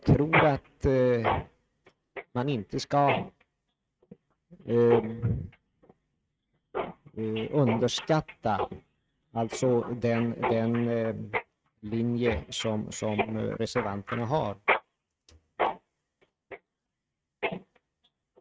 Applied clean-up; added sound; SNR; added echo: neural mask model RNNoise.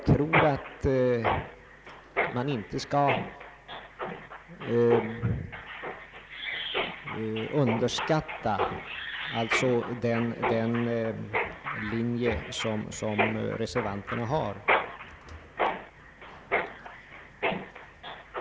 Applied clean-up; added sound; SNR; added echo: none; Mechanisms; 3 dB; none.